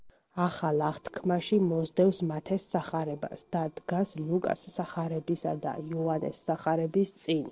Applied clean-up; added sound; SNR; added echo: neural separator model SepFormer DNS4.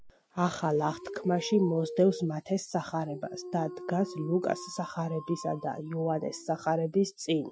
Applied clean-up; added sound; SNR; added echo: classical method Wiener filter.